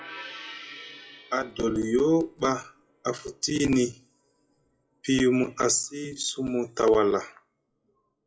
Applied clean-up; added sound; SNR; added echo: classical method WPE with log-MMSE.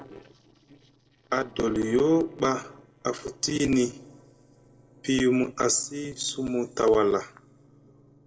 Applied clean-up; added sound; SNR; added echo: neural separator model SepFormer DNS4.